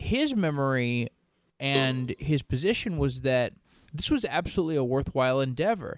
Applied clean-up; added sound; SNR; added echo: none; Cowbell; 10 dB; none.